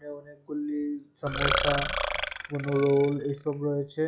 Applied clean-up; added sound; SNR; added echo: classical method log-MMSE.